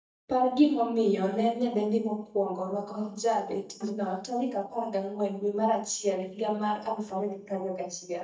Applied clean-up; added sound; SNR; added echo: neural mask model DeepFilterNet 3.